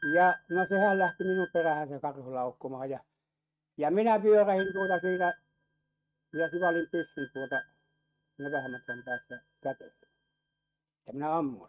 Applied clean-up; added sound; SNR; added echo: neural mask model RNNoise.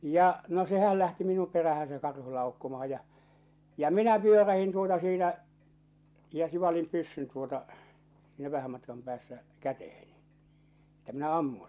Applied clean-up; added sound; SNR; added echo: none; none; none; none.